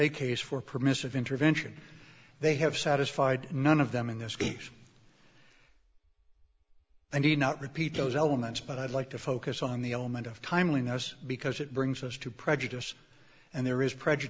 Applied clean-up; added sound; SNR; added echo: none; none; none; none.